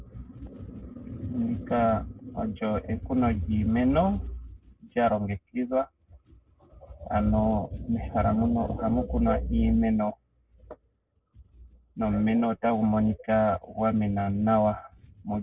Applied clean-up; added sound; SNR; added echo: none; none; none; none.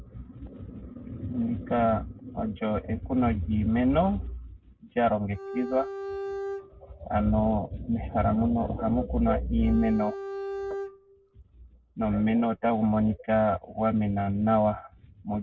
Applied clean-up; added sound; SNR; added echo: none; Bowed string instrument; 9 dB; none.